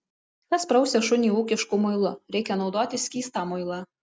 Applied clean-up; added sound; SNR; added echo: none; none; none; none.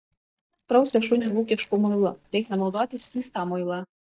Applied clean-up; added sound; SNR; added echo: neural mask model DeepFilterNet 3.